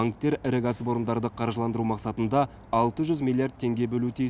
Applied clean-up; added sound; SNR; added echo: none; none; none; none.